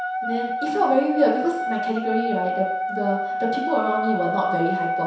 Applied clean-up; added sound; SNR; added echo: none; Wind instrument, woodwind instrument; 2 dB; reverberation time 0.7 s.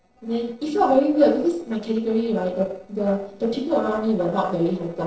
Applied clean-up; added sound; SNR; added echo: neural separator model SepFormer DNS4.